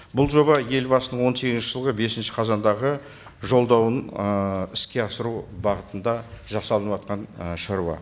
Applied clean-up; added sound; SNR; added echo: none; none; none; none.